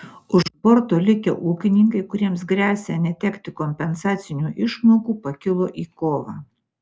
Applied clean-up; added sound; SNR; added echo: none; none; none; none.